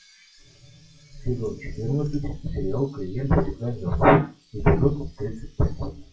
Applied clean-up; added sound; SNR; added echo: classical method WPE with log-MMSE.